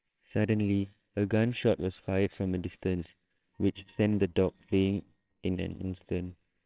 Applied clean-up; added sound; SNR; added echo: neural separator model SepFormer WHAMR!.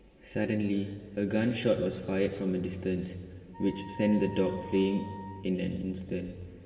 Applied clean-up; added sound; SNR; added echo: none; Wind instrument, woodwind instrument; 17 dB; reverberation time 2.5 s.